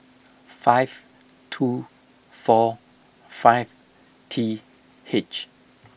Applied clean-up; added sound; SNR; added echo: none; none; none; none.